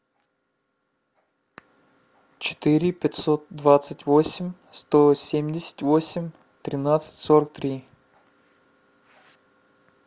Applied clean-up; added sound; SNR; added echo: none; none; none; none.